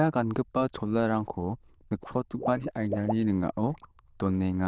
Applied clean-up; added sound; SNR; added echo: neural diffusion model UNIVERSE++.